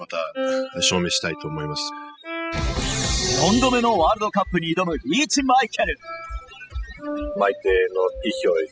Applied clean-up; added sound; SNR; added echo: classical method spectral subtraction.